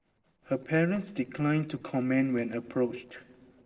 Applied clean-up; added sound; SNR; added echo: neural separator model SepFormer DNS4.